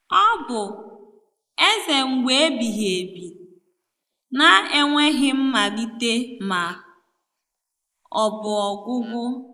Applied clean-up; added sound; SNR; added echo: neural mask model Resemble Enhance denoiser.